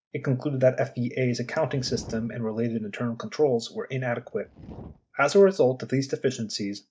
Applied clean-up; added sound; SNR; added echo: neural mask model DeepFilterNet 3.